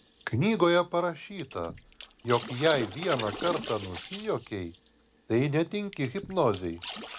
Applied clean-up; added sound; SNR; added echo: none; Water / Splash, splatter; 13 dB; none.